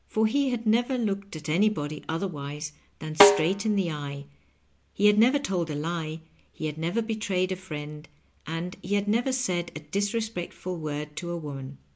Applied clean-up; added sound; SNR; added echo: none; Snare drum; -4 dB; none.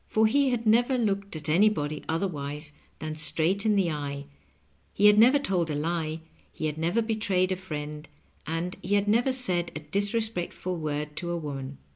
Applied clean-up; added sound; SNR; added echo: none; none; none; none.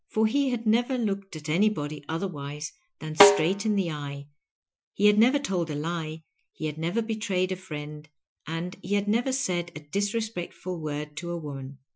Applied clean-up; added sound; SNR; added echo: classical method Wiener filter.